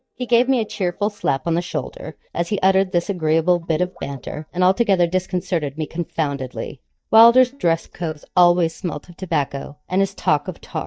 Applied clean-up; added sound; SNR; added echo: neural mask model DeepFilterNet 3.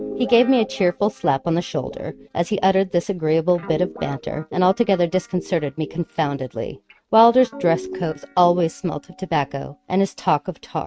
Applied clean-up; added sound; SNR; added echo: neural mask model RNNoise.